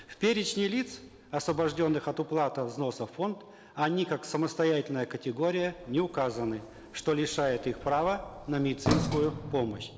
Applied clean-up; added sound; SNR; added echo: none; Sliding door; 10 dB; none.